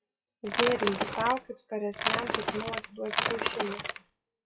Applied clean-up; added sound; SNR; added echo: classical method WPE with log-MMSE.